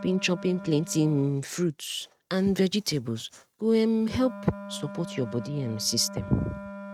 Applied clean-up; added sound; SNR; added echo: neural mask model RNNoise.